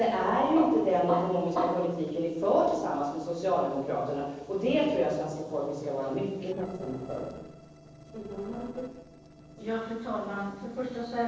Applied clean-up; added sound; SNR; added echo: neural separator model SepFormer DNS4.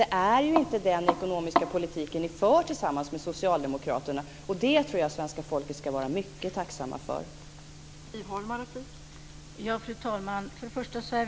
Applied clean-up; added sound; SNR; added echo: none; none; none; none.